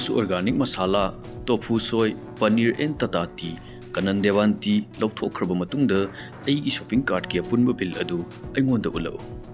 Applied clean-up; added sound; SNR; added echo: none; Keyboard (musical); 14 dB; none.